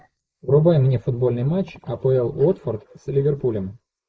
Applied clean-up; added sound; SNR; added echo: neural mask model Resemble Enhance denoiser.